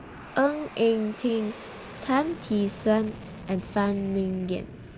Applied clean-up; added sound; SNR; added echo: none; Fixed-wing aircraft, airplane; 14 dB; none.